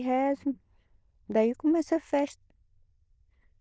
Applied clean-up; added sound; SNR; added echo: neural diffusion model UNIVERSE++.